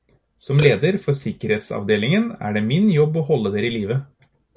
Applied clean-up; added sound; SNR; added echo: none; Burping, eructation; 18 dB; none.